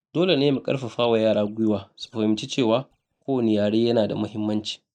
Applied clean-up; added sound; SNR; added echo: neural mask model DeepFilterNet 3.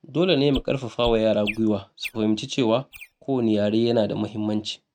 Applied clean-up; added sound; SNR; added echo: neural mask model RNNoise.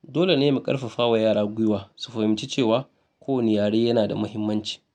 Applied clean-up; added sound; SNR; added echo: none; none; none; none.